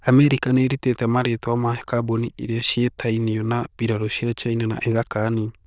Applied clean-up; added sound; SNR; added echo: neural diffusion model UNIVERSE++.